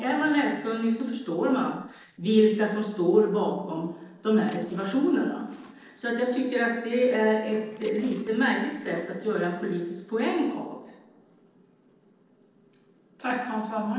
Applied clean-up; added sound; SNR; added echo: neural separator model SepFormer DNS4.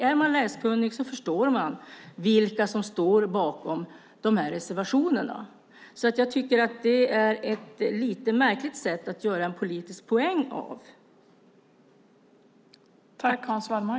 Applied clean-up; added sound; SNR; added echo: none; none; none; none.